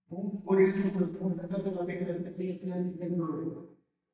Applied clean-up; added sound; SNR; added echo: neural mask model DeepFilterNet 3.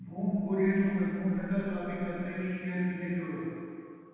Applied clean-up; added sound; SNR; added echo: none; Bell; 18 dB; reverberation time 2.1 s.